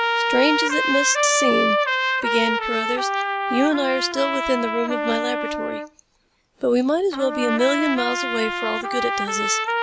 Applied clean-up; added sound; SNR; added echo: none; Trumpet; 0 dB; none.